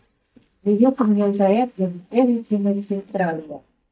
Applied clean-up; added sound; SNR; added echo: neural mask model DeepFilterNet 3.